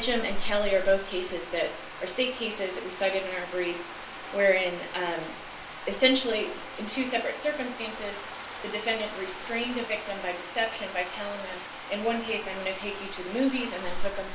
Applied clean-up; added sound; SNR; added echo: none; Bathtub (filling or washing); 6 dB; reverberation time 0.3 s.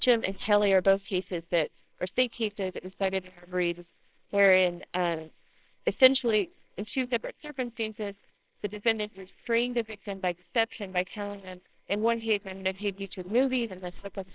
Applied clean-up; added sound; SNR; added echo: neural separator model SepFormer WHAMR!.